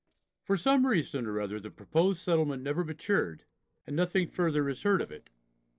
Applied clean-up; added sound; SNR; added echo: neural separator model SepFormer DNS4.